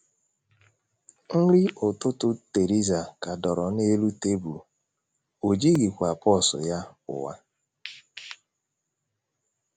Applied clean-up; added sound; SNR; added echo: none; none; none; none.